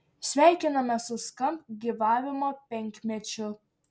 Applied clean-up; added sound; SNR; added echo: none; none; none; none.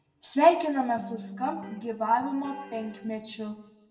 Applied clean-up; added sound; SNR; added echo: none; Electric guitar; 16 dB; reverberation time 0.8 s.